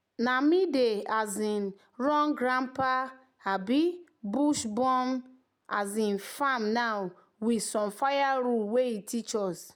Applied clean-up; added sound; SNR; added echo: none; none; none; none.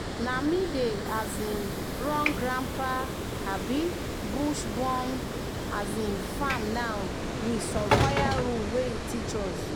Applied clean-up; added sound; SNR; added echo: none; Water + Sliding door / Train; 0 dB; none.